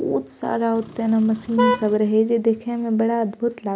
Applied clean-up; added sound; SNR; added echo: none; Vehicle horn, car horn, honking; 5 dB; none.